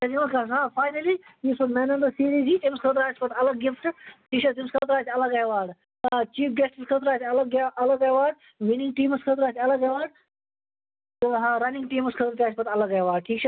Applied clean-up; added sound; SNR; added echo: none; none; none; none.